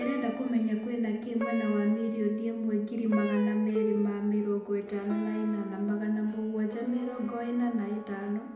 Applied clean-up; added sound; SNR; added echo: none; Plucked string instrument; 11 dB; reverberation time 0.8 s.